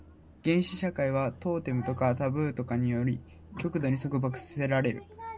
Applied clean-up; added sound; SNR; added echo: none; Car passing by; 19 dB; none.